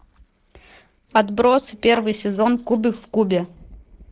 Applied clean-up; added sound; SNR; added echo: neural separator model SepFormer DNS4.